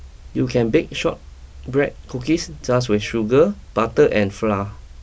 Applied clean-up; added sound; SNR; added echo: none; none; none; none.